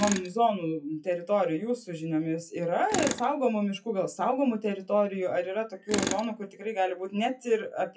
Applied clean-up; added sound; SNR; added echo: classical method WPE with log-MMSE.